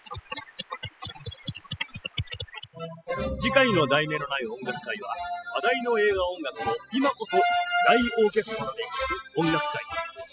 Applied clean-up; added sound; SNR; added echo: classical method spectral subtraction.